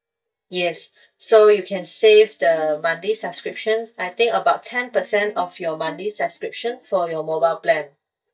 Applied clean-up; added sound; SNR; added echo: neural mask model DeepFilterNet 3.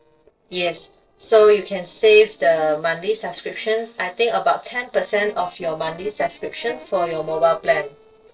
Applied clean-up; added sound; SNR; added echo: neural separator model SepFormer DNS4.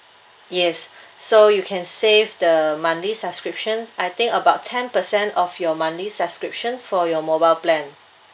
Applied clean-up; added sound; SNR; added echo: none; none; none; none.